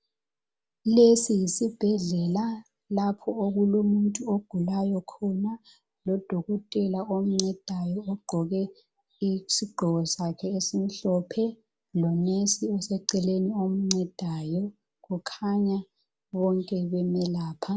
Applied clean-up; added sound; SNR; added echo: none; none; none; none.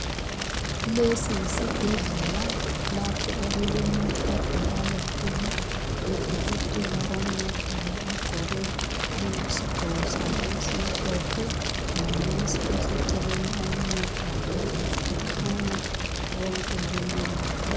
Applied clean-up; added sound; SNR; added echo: none; Fire; -5 dB; none.